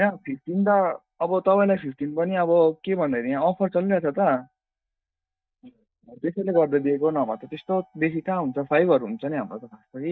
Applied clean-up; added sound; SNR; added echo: neural mask model DeepFilterNet 3.